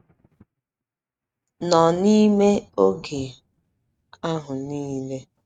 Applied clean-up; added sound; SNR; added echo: neural mask model RNNoise.